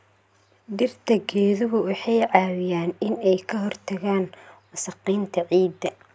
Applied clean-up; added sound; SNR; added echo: none; none; none; none.